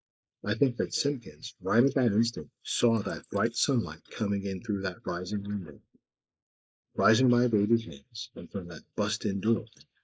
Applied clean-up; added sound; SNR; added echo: neural mask model Resemble Enhance denoiser.